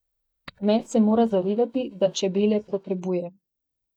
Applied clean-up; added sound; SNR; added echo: neural mask model DeepFilterNet 3.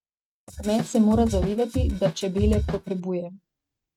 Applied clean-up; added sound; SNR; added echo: neural mask model RNNoise.